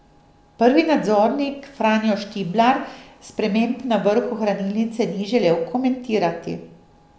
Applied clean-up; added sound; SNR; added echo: none; none; none; none.